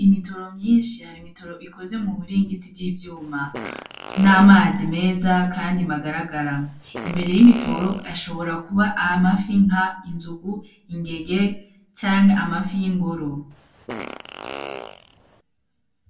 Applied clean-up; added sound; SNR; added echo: none; Fart; 15 dB; reverberation time 0.2 s.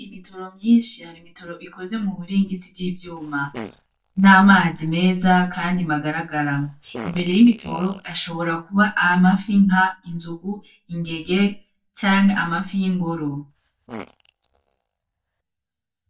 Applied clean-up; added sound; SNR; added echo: neural mask model DeepFilterNet 3.